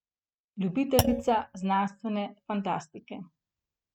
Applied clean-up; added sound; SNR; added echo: neural mask model RNNoise.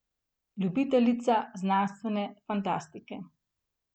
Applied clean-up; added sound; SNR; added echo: none; none; none; none.